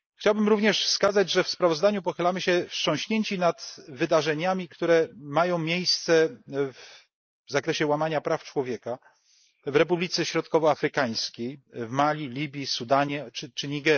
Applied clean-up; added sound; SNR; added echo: neural mask model Resemble Enhance denoiser.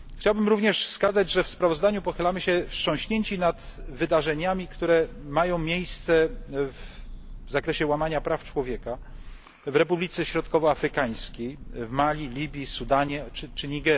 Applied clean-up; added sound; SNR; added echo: none; Bird / Breathing; 15 dB; none.